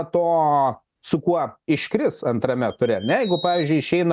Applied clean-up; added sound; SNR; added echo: neural mask model RNNoise.